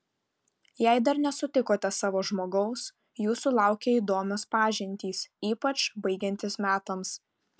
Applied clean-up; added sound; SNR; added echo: none; none; none; none.